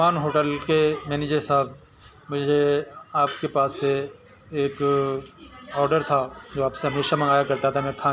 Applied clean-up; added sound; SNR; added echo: none; none; none; none.